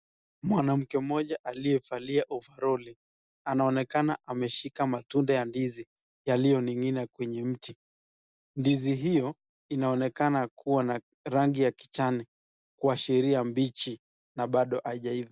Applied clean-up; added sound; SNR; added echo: none; none; none; none.